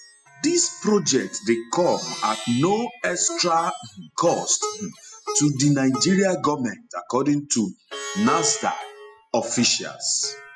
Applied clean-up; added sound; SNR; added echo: classical method spectral subtraction.